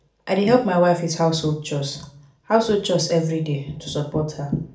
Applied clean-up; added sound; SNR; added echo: none; none; none; reverberation time 0.4 s.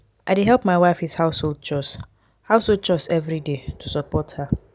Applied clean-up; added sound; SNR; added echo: none; none; none; none.